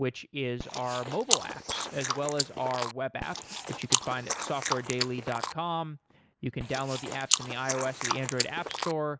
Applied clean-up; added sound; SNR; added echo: neural mask model Resemble Enhance denoiser.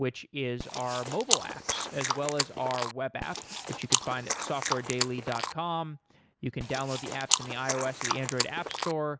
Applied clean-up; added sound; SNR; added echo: none; Chewing, mastication; -1 dB; none.